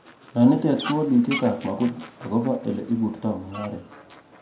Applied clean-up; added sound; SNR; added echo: none; Fowl; 16 dB; reverberation time 0.4 s.